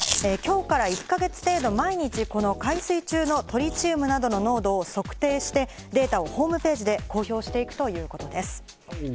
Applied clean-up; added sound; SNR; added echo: none; Chewing, mastication; 13 dB; none.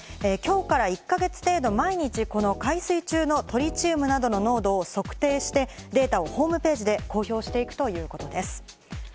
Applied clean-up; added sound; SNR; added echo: none; none; none; none.